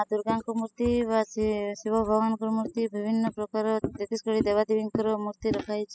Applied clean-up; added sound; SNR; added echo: classical method spectral subtraction.